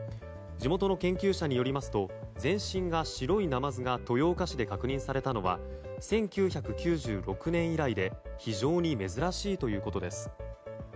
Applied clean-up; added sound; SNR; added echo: none; none; none; none.